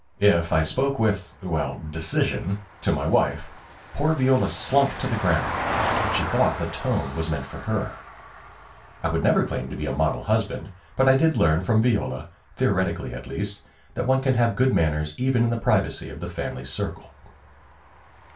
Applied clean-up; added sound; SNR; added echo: none; Vehicle; 12 dB; reverberation time 0.2 s.